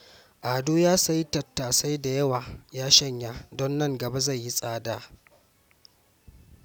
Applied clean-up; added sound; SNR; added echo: none; none; none; none.